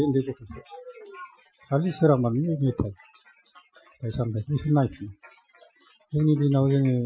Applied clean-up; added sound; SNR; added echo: classical method Wiener filter.